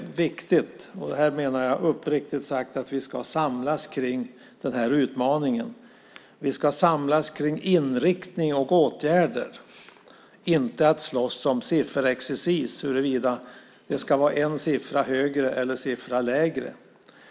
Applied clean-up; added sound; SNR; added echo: none; none; none; none.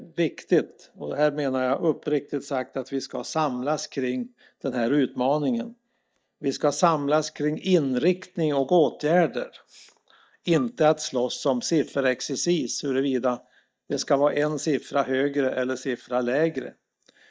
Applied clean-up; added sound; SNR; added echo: neural mask model DeepFilterNet 3.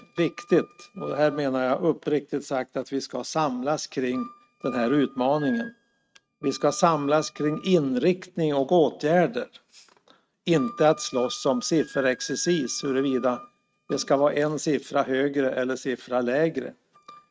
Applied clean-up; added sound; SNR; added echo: neural mask model RNNoise.